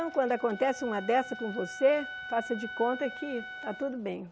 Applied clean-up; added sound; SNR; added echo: none; Wind instrument, woodwind instrument; 12 dB; none.